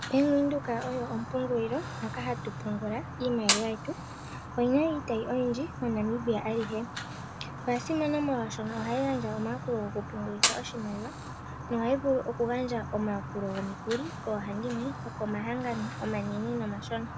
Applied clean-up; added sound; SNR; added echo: none; Fire; 6 dB; none.